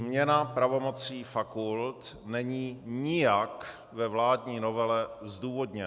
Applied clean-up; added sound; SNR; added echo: none; Piano; 20 dB; none.